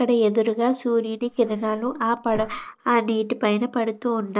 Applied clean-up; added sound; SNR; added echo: neural mask model Resemble Enhance denoiser.